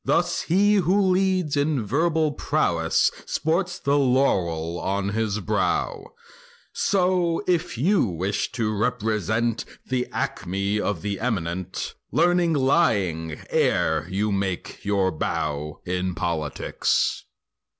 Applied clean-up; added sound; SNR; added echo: none; none; none; none.